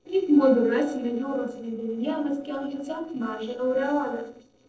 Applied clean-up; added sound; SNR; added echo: neural separator model SepFormer DNS4.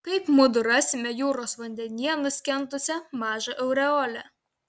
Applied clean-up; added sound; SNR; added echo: none; none; none; none.